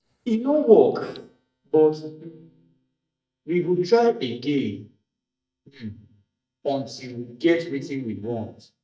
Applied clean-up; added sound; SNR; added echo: neural mask model DeepFilterNet 3.